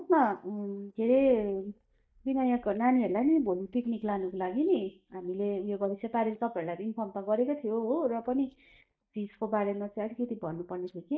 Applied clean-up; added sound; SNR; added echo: neural mask model DeepFilterNet 3.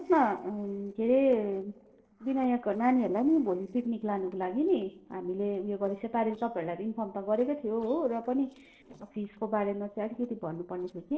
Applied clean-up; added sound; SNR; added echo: neural separator model SepFormer DNS4.